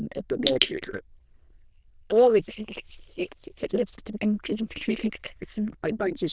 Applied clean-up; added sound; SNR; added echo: neural diffusion model UNIVERSE++.